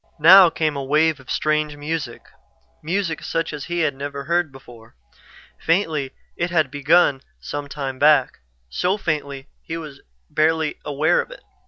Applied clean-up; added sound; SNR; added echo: none; none; none; none.